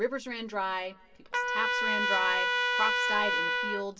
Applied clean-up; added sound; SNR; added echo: none; Trumpet; -4 dB; reverberation time 0.1 s.